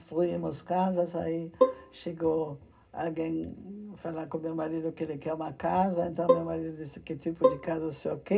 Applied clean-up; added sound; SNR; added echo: none; Bowed string instrument; -3 dB; reverberation time 0.2 s.